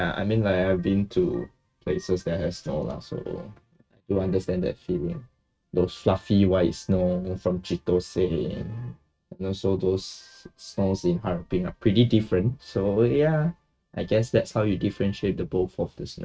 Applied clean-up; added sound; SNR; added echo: neural mask model RNNoise.